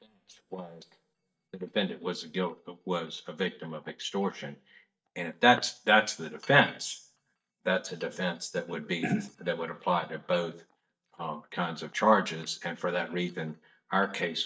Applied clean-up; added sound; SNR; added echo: neural mask model DeepFilterNet 3.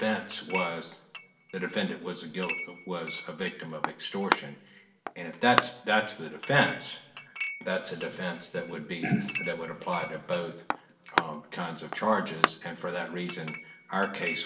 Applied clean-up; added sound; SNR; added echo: none; Chink, clink; 4 dB; reverberation time 1.1 s.